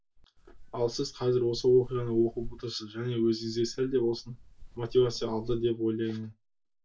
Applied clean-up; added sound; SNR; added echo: none; Wind; 15 dB; reverberation time 0.1 s.